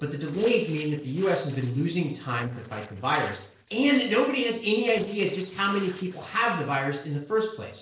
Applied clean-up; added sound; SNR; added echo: neural separator model SepFormer DNS4.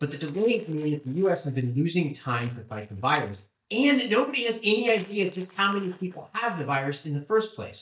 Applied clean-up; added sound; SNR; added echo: neural mask model DeepFilterNet 3.